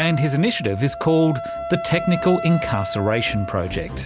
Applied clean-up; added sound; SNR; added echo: none; Wind instrument, woodwind instrument; 9 dB; none.